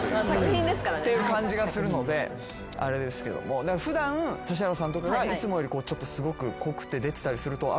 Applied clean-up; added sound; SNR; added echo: none; none; none; none.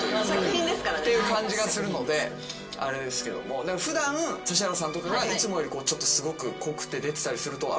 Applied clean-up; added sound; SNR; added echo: none; none; none; reverberation time 0.2 s.